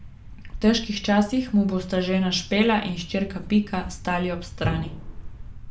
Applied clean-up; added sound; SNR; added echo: none; Thump, thud; 12 dB; reverberation time 0.4 s.